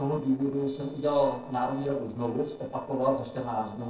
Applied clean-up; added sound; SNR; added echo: neural separator model SepFormer DNS4.